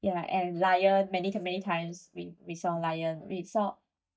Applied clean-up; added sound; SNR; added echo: neural mask model DeepFilterNet 3.